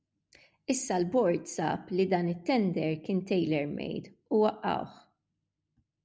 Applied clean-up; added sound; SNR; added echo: none; none; none; none.